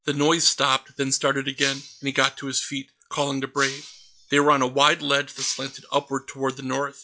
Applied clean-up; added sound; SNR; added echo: classical method log-MMSE.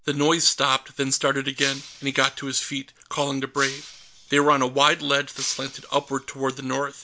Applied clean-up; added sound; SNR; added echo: none; Shatter; 15 dB; none.